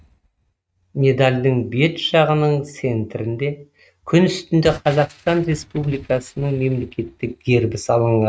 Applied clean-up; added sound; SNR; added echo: neural mask model RNNoise.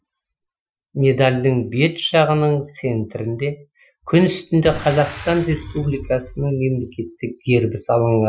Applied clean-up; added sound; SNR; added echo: classical method Wiener filter.